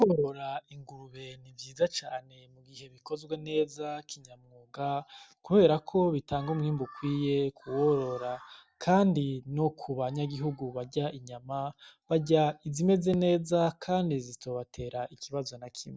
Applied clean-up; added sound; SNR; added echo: none; none; none; none.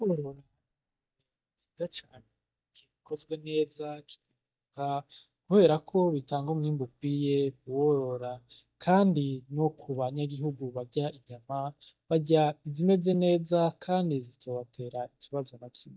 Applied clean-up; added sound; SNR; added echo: neural mask model DeepFilterNet 3.